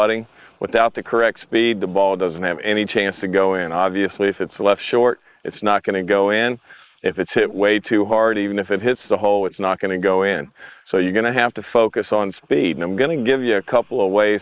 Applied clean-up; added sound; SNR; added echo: neural mask model Resemble Enhance denoiser.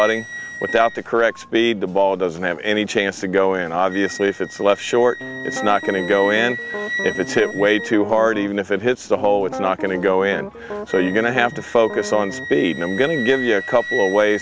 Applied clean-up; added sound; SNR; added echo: none; Piano + Wind instrument, woodwind instrument; 11 dB; none.